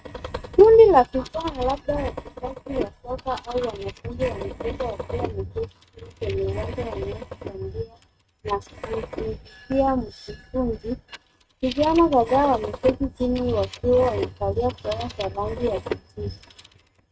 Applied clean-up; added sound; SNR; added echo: neural mask model RNNoise.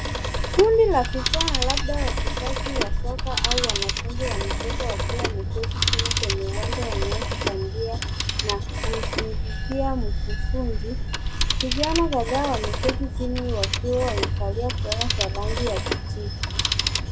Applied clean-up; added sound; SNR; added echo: none; Telephone + Bell / Train; -4 dB; none.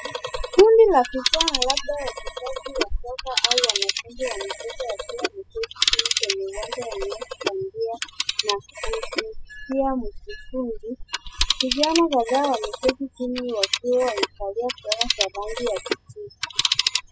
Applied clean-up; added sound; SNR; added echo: classical method spectral subtraction.